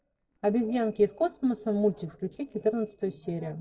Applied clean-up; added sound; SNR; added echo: neural separator model SepFormer DNS4.